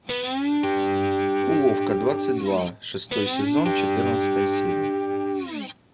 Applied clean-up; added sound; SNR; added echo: none; Guitar; -4 dB; none.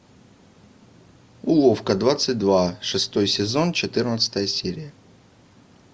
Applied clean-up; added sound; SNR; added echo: none; none; none; none.